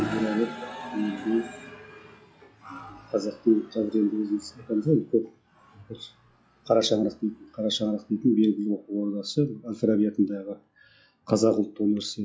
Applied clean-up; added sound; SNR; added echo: classical method log-MMSE.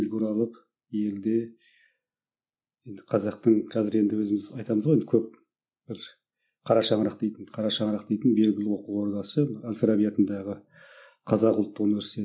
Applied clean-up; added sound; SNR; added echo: none; none; none; none.